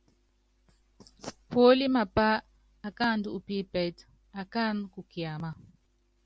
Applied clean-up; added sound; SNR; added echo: none; none; none; none.